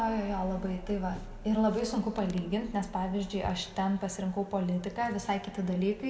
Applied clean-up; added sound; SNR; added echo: none; none; none; none.